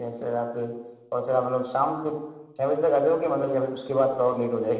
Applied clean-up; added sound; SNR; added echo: none; none; none; reverberation time 1.0 s.